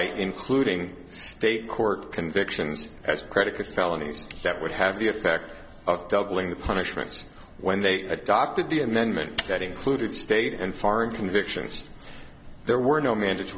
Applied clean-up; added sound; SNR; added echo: none; none; none; none.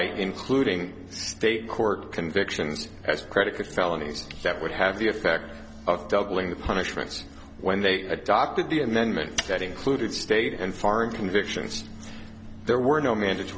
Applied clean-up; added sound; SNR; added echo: none; Piano; 19 dB; none.